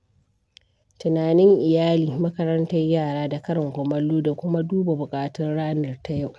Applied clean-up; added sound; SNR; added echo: none; none; none; none.